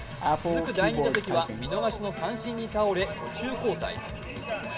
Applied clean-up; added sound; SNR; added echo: none; Typing; 4 dB; reverberation time 1.9 s.